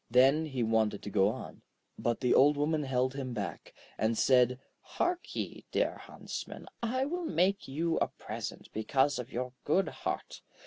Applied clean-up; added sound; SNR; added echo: none; none; none; none.